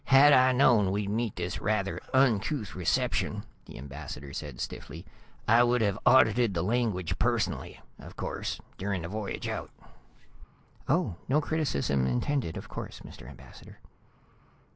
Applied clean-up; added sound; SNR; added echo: none; Meow; 18 dB; none.